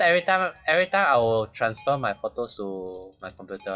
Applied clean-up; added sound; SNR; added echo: classical method WPE with log-MMSE.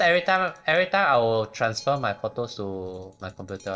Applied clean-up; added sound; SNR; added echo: neural separator model SepFormer DNS4.